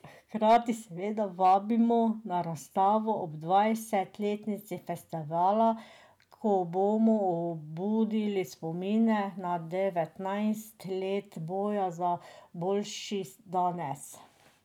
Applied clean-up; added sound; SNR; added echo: none; none; none; none.